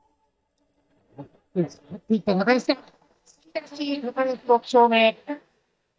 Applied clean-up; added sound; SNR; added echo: neural mask model DeepFilterNet 3.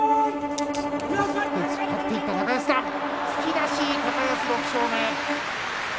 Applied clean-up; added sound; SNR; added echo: none; Bowed string instrument; 4 dB; none.